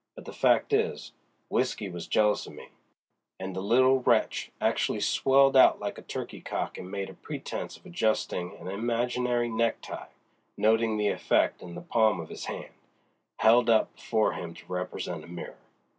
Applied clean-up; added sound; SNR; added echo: none; none; none; none.